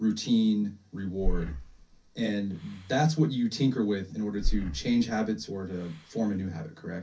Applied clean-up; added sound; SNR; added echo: none; Breathing; 5 dB; reverberation time 0.3 s.